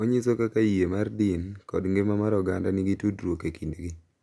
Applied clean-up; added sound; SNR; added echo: none; none; none; none.